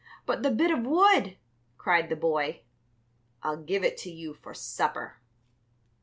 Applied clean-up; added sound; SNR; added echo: none; none; none; none.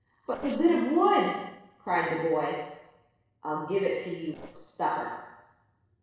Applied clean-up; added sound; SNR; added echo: neural separator model SepFormer DNS4.